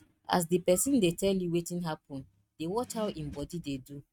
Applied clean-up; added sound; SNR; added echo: neural mask model RNNoise.